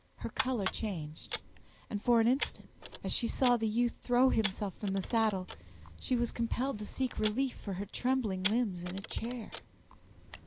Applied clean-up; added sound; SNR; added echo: none; Camera; 3 dB; none.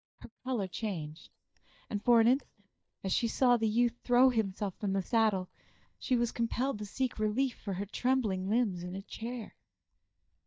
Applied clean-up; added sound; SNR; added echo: neural mask model DeepFilterNet 3.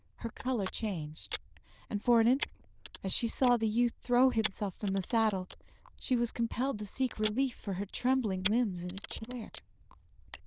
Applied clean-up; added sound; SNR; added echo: neural diffusion model UNIVERSE++.